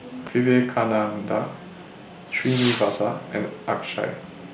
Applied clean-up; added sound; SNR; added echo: none; Whoosh, swoosh, swish / Fireworks; 12 dB; none.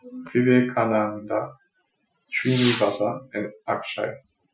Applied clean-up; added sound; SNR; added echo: classical method Wiener filter.